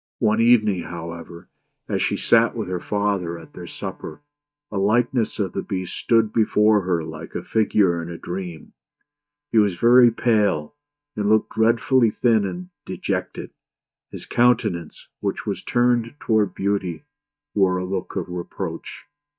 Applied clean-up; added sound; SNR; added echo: neural mask model DeepFilterNet 3.